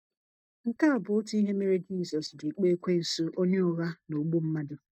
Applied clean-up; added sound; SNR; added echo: neural mask model DeepFilterNet 3.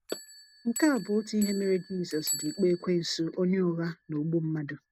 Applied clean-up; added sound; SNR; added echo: none; Bell; 14 dB; none.